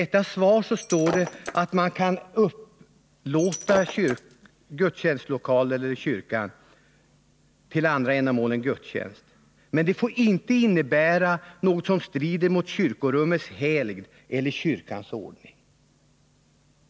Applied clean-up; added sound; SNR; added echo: none; Shatter; 11 dB; none.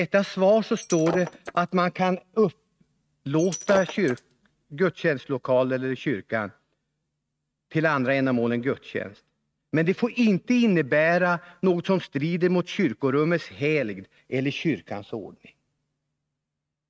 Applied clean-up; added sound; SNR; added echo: neural mask model RNNoise.